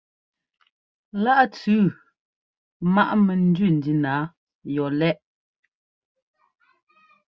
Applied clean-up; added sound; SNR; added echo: none; none; none; none.